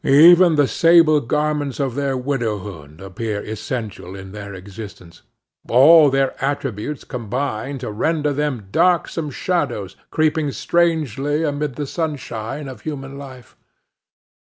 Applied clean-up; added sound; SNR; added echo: none; none; none; none.